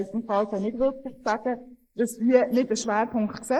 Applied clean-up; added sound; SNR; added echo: neural mask model Resemble Enhance denoiser.